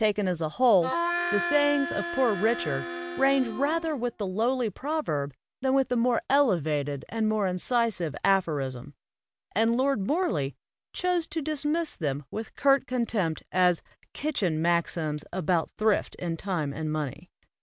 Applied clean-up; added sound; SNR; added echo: none; Harmonica; 5 dB; none.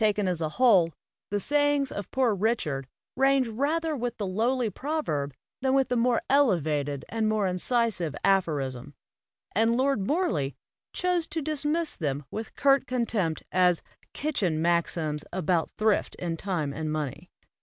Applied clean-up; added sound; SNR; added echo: none; none; none; none.